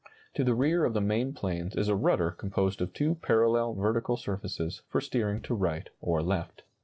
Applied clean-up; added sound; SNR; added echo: neural separator model SepFormer DNS4.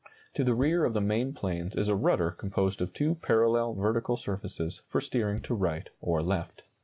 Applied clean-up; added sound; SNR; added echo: none; Bass drum; 16 dB; none.